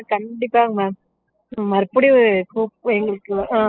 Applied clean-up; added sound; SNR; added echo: classical method spectral subtraction.